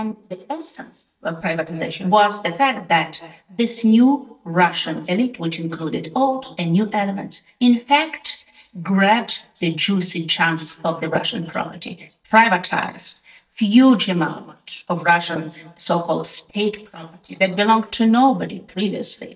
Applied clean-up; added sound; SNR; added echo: neural mask model DeepFilterNet 3.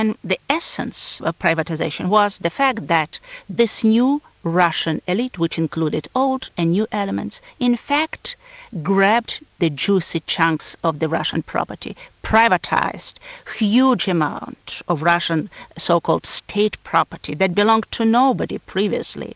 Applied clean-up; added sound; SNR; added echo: none; none; none; none.